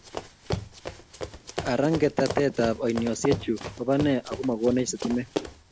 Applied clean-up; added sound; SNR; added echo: none; Run; 9 dB; none.